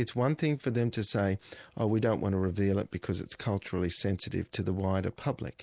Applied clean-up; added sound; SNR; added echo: none; none; none; none.